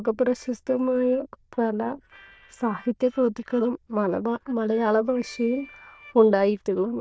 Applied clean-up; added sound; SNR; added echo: neural diffusion model UNIVERSE++.